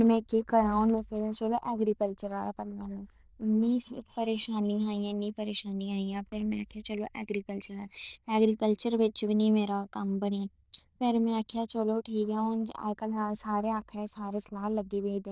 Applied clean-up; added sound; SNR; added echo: neural diffusion model UNIVERSE++.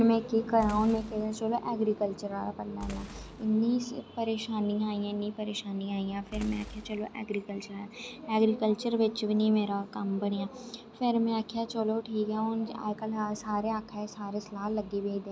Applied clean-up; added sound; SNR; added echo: none; Boom; 16 dB; none.